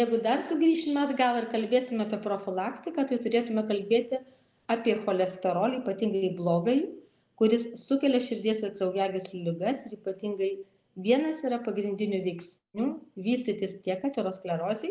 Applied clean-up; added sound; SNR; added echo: none; none; none; none.